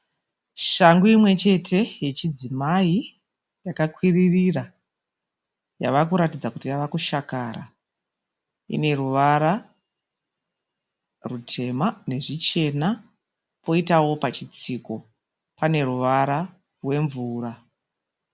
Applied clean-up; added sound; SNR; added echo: none; none; none; none.